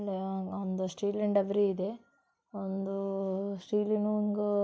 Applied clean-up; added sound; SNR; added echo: none; none; none; none.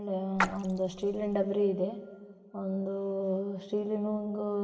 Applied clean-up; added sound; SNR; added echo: none; Splash, splatter; 4 dB; reverberation time 2.0 s.